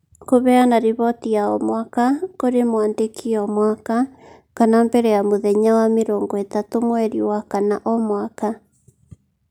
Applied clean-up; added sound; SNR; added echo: none; none; none; none.